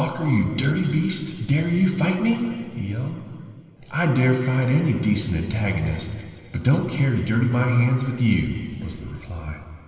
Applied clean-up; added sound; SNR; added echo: none; none; none; reverberation time 2.5 s.